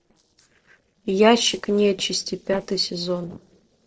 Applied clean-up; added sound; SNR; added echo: neural separator model SepFormer DNS4.